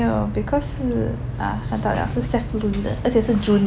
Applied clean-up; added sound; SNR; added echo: none; none; none; none.